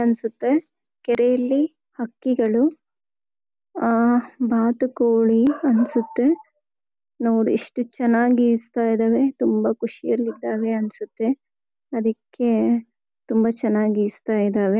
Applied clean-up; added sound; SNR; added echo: none; none; none; none.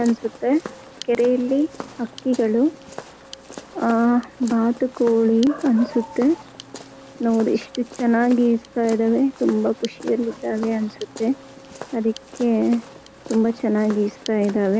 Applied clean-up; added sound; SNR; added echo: none; Walk, footsteps; 18 dB; none.